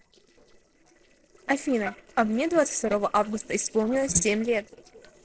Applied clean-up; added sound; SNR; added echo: neural separator model SepFormer DNS4.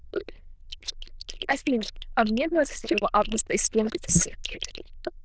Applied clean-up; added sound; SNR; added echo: neural diffusion model UNIVERSE++.